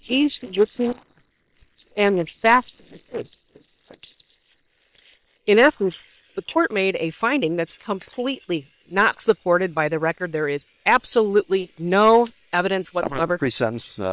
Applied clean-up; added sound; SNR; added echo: neural separator model SepFormer WHAM!.